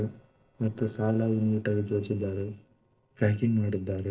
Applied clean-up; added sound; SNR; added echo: neural separator model SepFormer DNS4.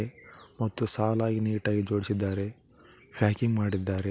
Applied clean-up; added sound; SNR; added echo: none; none; none; none.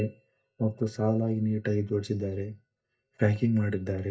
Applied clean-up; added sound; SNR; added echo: neural mask model DeepFilterNet 3.